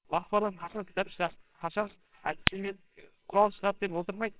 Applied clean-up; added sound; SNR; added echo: neural separator model SepFormer WHAMR!.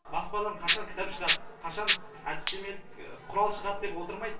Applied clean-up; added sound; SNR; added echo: none; Rattle (instrument); 2 dB; reverberation time 0.2 s.